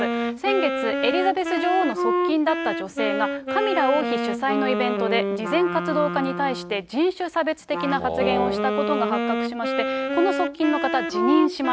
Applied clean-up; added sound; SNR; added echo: none; Wind instrument, woodwind instrument; 2 dB; none.